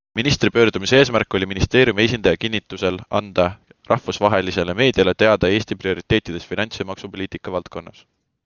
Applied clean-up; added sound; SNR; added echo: none; none; none; none.